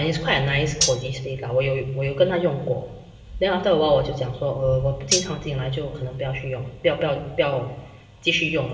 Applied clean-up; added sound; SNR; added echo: none; Cutlery, silverware; 6 dB; reverberation time 1.1 s.